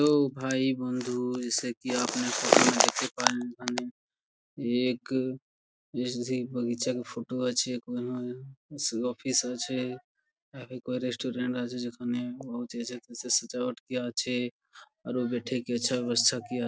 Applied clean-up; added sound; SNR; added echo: none; none; none; none.